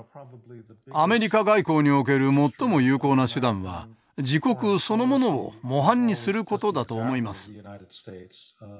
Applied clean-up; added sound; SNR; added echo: none; none; none; none.